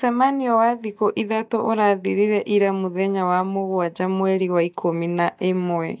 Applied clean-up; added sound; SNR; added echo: neural mask model DeepFilterNet 3.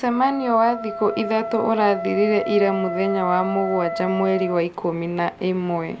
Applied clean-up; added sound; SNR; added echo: none; Wind instrument, woodwind instrument; 9 dB; none.